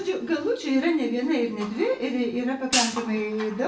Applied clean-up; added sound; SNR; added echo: none; Hi-hat; 3 dB; reverberation time 0.3 s.